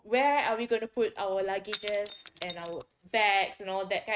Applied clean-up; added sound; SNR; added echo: neural mask model RNNoise.